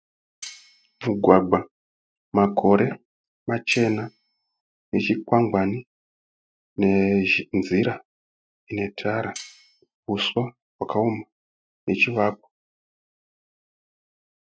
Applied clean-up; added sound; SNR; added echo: classical method Wiener filter.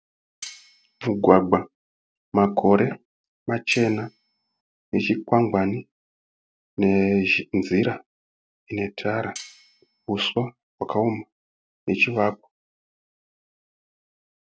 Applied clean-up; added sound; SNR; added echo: none; Cutlery, silverware; 18 dB; none.